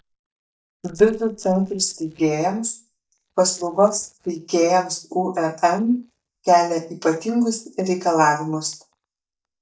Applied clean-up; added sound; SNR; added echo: neural mask model DeepFilterNet 3.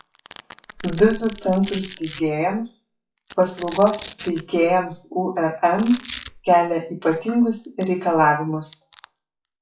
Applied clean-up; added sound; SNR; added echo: classical method WPE with log-MMSE.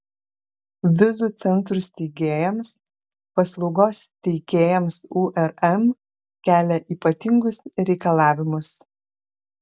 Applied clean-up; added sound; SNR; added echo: none; none; none; none.